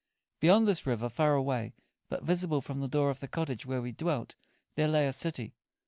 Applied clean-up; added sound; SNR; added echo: none; none; none; none.